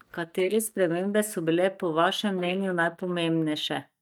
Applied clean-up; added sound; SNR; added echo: neural mask model DeepFilterNet 3.